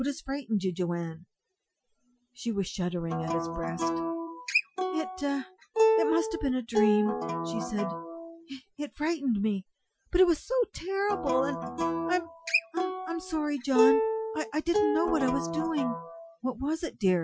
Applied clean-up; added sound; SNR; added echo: classical method Wiener filter.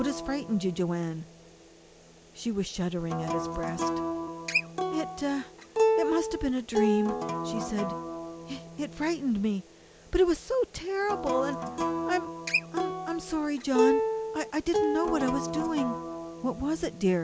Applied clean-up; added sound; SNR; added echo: none; Acoustic guitar; 1 dB; none.